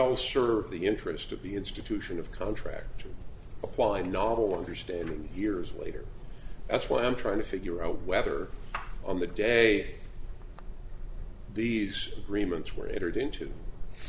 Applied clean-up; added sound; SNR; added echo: none; none; none; none.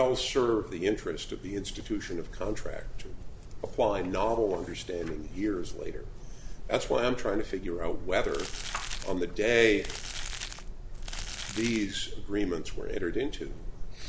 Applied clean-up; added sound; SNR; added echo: none; Crumpling, crinkling; 11 dB; none.